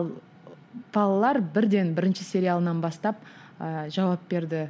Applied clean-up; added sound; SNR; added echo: none; none; none; none.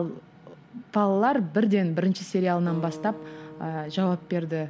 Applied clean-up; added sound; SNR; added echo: none; Acoustic guitar; 18 dB; none.